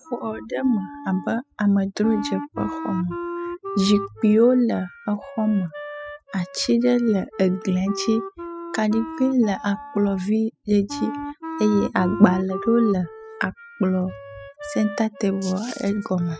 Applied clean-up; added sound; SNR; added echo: classical method spectral subtraction.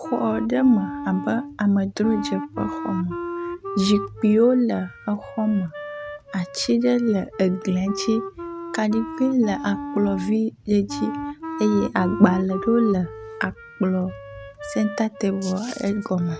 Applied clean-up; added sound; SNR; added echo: none; Wind instrument, woodwind instrument; 10 dB; none.